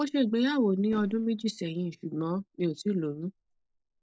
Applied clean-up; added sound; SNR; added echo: neural separator model SepFormer DNS4.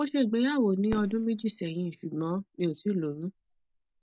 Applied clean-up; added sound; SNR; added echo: none; Fireworks; 19 dB; none.